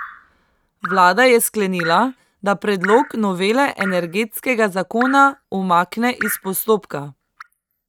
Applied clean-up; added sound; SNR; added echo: neural mask model RNNoise.